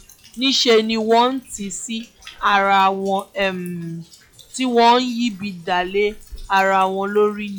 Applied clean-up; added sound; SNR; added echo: classical method log-MMSE.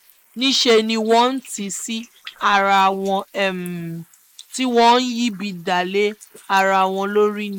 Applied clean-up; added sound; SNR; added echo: neural mask model Resemble Enhance denoiser.